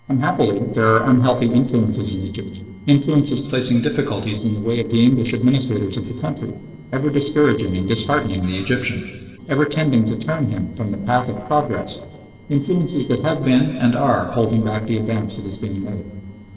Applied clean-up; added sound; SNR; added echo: neural separator model SepFormer DNS4.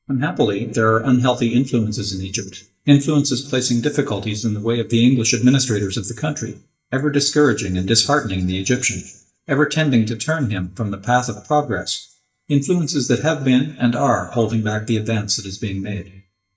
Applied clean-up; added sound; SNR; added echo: neural mask model DeepFilterNet 3.